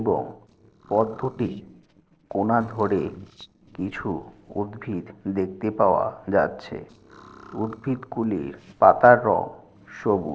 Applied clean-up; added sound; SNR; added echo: neural separator model SepFormer DNS4.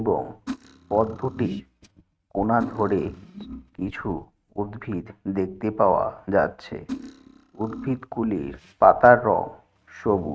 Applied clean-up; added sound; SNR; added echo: neural mask model RNNoise.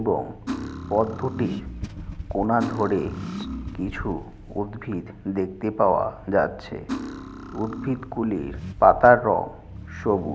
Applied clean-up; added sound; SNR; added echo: none; Cutlery, silverware + Accelerating, revving, vroom / Car; 11 dB; none.